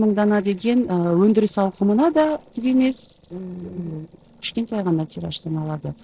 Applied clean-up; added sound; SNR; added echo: neural separator model SepFormer DNS4.